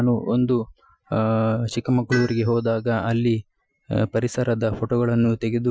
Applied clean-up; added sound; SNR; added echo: classical method Wiener filter.